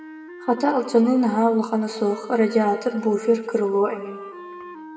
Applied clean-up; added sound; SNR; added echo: none; Wind instrument, woodwind instrument; 17 dB; reverberation time 1.5 s.